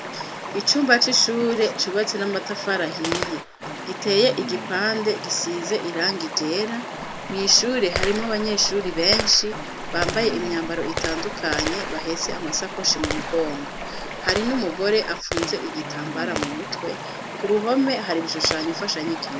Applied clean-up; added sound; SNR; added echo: none; Gunshot, gunfire + Stream; 6 dB; none.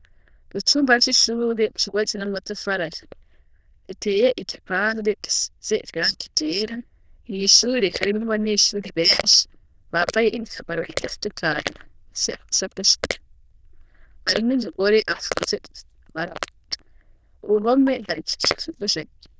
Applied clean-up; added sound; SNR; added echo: neural diffusion model UNIVERSE++.